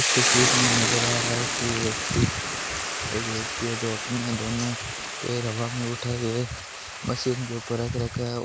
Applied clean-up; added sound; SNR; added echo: none; Boiling / Hiss; -1 dB; none.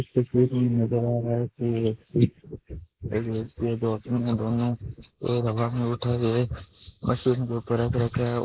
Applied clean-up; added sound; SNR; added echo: neural mask model Resemble Enhance denoiser.